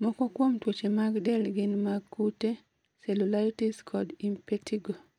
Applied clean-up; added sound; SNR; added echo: none; none; none; none.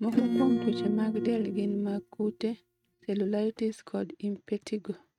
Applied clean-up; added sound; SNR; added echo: neural mask model RNNoise.